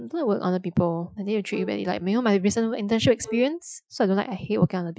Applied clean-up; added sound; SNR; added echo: classical method Wiener filter.